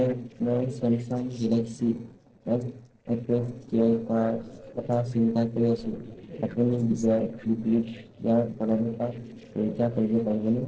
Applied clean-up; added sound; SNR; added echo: neural separator model SepFormer DNS4.